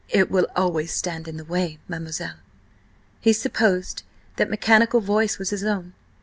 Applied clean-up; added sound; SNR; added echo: none; none; none; none.